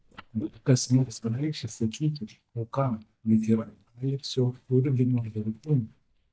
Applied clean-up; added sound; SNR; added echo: neural mask model DeepFilterNet 3.